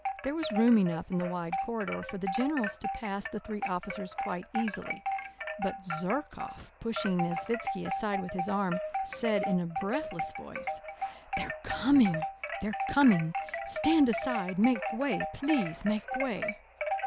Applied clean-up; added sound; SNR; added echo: none; Wind chime; 5 dB; none.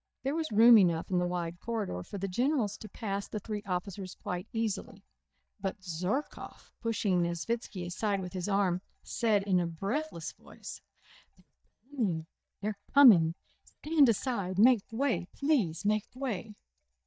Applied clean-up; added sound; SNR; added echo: neural mask model DeepFilterNet 3.